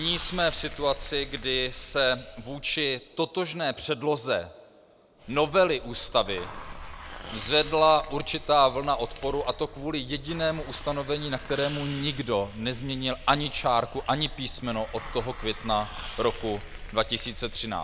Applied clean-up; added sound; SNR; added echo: none; Hiss; 13 dB; none.